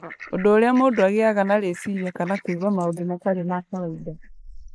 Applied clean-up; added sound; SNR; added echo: neural mask model Resemble Enhance denoiser.